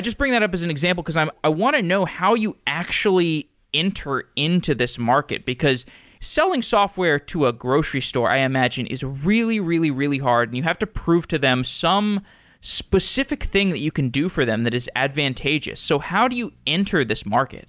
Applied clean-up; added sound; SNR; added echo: none; none; none; none.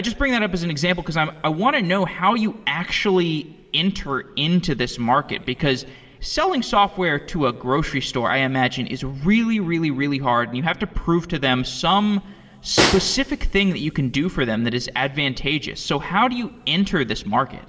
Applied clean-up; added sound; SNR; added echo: none; Snare drum; 5 dB; reverberation time 2.8 s.